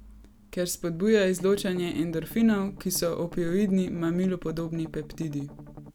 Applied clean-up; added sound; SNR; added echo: none; Strum; 18 dB; none.